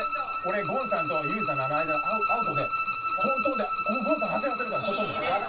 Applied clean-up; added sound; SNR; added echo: none; Bowed string instrument; -1 dB; reverberation time 0.1 s.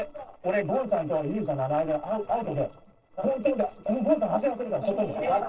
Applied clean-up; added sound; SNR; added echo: neural separator model SepFormer DNS4.